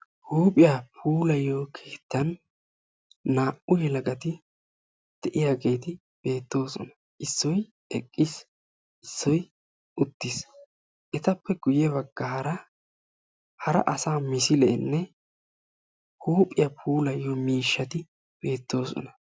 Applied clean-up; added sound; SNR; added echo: none; none; none; none.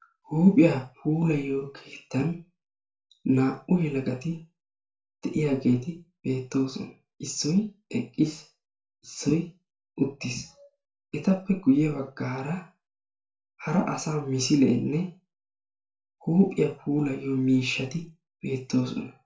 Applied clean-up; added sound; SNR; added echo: none; none; none; reverberation time 0.3 s.